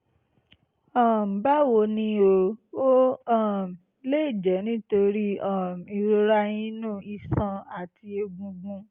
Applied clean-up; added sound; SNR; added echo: none; none; none; none.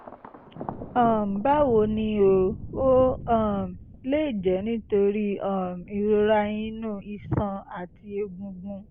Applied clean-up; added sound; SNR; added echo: none; Thunder; 14 dB; none.